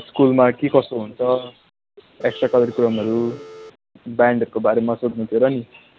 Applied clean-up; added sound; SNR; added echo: none; Telephone; 19 dB; none.